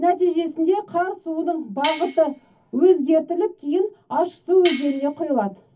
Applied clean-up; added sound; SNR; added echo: none; Cutlery, silverware; 7 dB; reverberation time 0.3 s.